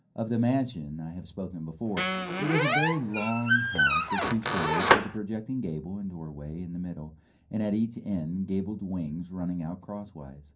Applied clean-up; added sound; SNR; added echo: none; Squeak; -5 dB; reverberation time 0.3 s.